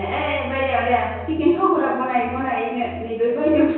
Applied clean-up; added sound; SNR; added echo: none; Telephone; 17 dB; reverberation time 1.0 s.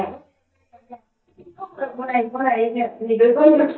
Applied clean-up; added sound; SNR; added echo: neural mask model DeepFilterNet 3.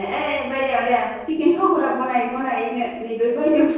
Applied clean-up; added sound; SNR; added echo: neural separator model SepFormer DNS4.